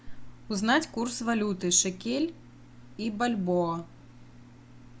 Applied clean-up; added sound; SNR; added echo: none; none; none; none.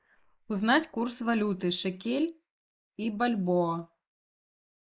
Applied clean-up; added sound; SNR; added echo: neural mask model Resemble Enhance denoiser.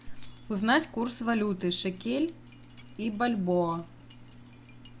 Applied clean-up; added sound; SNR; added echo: none; Keys jangling; 17 dB; none.